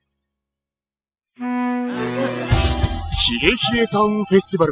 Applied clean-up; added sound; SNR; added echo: classical method spectral subtraction.